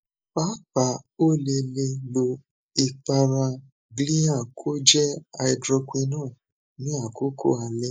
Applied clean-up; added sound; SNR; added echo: neural mask model Resemble Enhance denoiser.